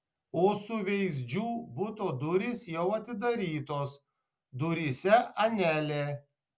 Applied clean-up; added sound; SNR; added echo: none; none; none; none.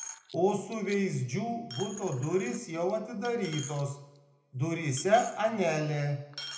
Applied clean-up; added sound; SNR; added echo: none; Coin (dropping); 17 dB; reverberation time 0.7 s.